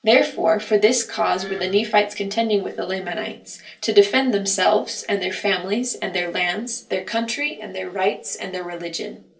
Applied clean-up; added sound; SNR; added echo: none; Wood; 19 dB; reverberation time 0.3 s.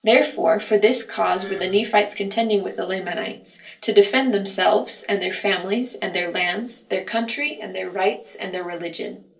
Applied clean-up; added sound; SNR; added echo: neural separator model SepFormer DNS4.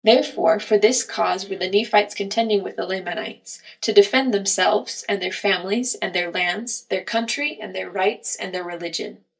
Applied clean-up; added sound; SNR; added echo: neural mask model DeepFilterNet 3.